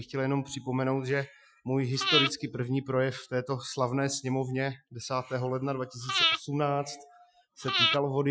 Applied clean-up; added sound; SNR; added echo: classical method Wiener filter.